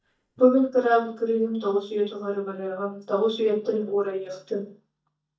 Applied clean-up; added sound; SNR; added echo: neural mask model DeepFilterNet 3.